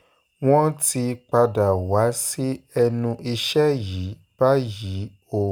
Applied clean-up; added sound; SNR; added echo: none; none; none; none.